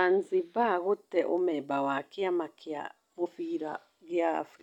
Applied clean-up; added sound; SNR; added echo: none; none; none; none.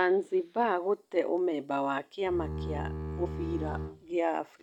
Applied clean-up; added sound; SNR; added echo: none; Bowed string instrument; 6 dB; none.